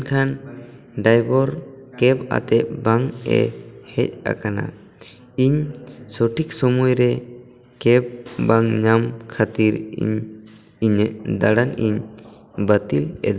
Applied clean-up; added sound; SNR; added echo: none; none; none; none.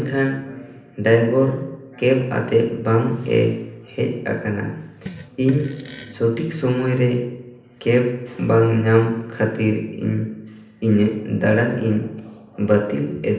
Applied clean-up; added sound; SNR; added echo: none; Fart; 18 dB; reverberation time 0.8 s.